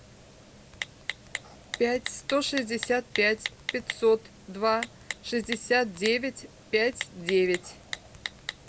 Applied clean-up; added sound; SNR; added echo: none; Typing; 11 dB; none.